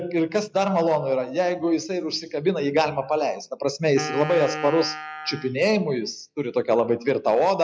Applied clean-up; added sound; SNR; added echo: classical method log-MMSE.